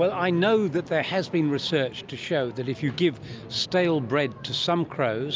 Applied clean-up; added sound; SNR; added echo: none; none; none; none.